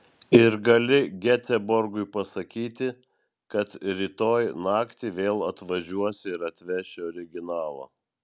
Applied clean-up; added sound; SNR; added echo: none; none; none; none.